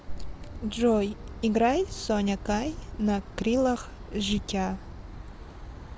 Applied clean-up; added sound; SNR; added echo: none; none; none; none.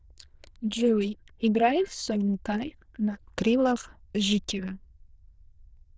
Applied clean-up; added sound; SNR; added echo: neural diffusion model UNIVERSE++.